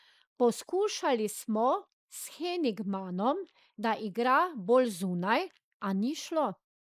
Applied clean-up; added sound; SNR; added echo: neural mask model Resemble Enhance denoiser.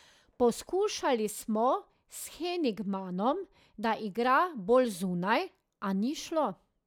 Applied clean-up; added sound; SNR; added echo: none; none; none; none.